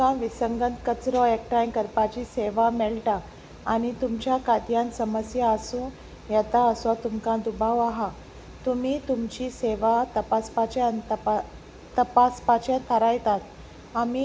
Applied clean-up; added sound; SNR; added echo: none; none; none; none.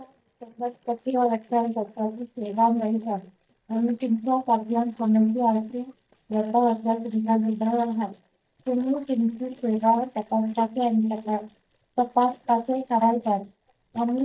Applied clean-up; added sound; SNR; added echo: neural mask model DeepFilterNet 3.